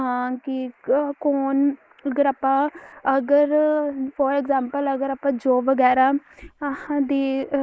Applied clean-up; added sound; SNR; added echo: neural mask model Resemble Enhance denoiser.